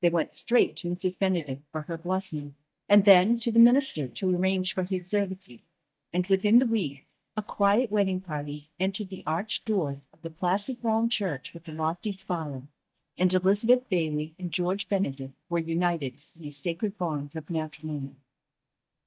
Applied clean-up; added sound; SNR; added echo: neural mask model DeepFilterNet 3.